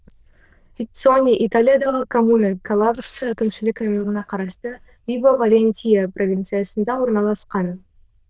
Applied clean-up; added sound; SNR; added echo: neural diffusion model UNIVERSE++.